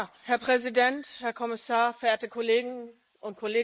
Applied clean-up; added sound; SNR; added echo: neural mask model Resemble Enhance denoiser.